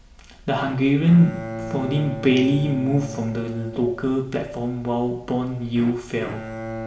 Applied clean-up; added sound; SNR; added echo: none; Bowed string instrument; 12 dB; reverberation time 0.6 s.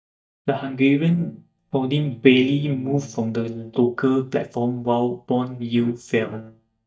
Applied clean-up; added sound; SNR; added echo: neural mask model DeepFilterNet 3.